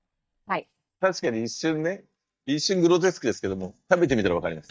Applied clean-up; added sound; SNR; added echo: neural mask model DeepFilterNet 3.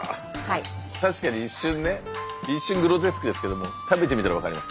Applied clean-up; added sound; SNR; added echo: none; Piano; 17 dB; none.